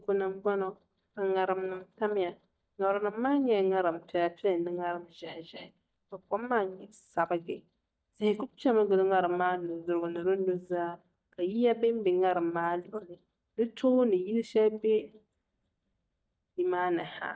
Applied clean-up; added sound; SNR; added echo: neural mask model DeepFilterNet 3.